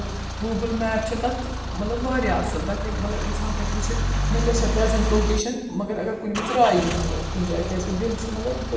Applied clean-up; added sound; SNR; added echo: none; Idling / Engine starting / Accelerating, revving, vroom / Car; 1 dB; reverberation time 1.1 s.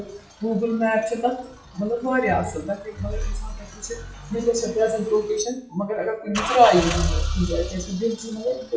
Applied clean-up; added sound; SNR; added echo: classical method WPE with log-MMSE.